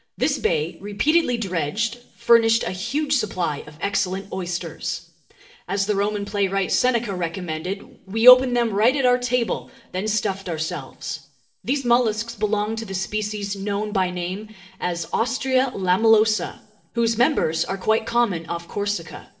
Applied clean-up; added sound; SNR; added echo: none; none; none; reverberation time 0.5 s.